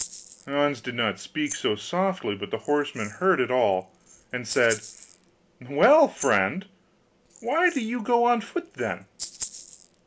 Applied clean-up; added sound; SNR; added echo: none; Rattle (instrument); 17 dB; none.